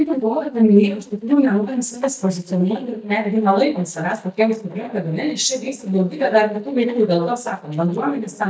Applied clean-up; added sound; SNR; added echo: neural mask model DeepFilterNet 3.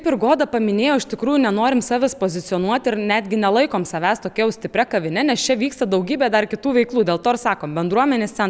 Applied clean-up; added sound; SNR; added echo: none; none; none; none.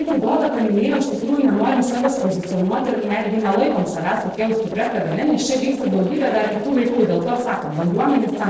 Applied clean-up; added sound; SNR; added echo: neural separator model SepFormer DNS4.